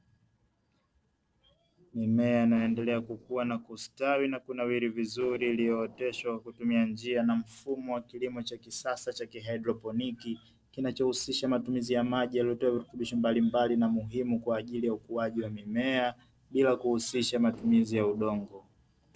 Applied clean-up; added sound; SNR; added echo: neural separator model SepFormer DNS4.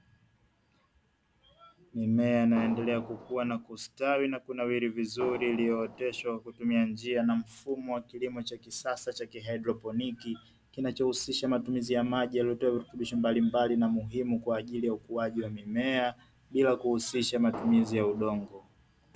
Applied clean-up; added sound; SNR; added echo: none; Fireworks; 13 dB; none.